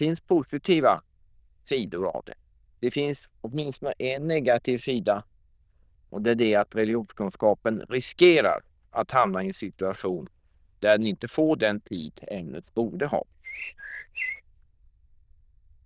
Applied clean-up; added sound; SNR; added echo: neural diffusion model UNIVERSE++.